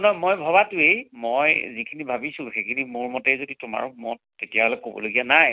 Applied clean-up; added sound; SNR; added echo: none; none; none; none.